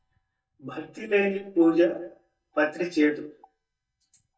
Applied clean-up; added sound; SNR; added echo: neural mask model DeepFilterNet 3.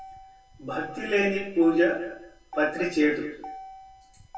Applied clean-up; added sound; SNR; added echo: none; Motor vehicle (road); 16 dB; reverberation time 0.2 s.